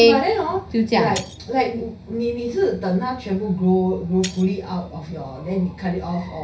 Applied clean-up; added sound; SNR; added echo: none; Shatter; 20 dB; reverberation time 0.5 s.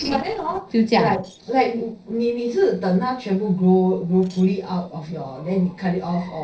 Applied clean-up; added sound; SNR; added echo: neural separator model SepFormer DNS4.